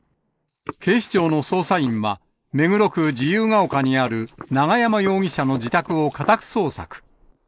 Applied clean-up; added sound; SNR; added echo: neural mask model Resemble Enhance denoiser.